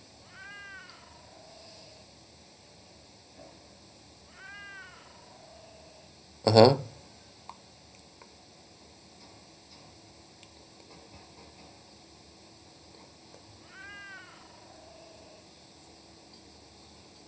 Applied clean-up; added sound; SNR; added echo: none; Meow; 16 dB; reverberation time 0.4 s.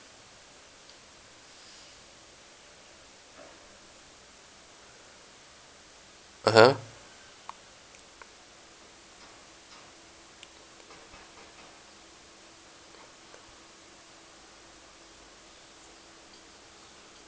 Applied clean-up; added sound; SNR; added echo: none; none; none; none.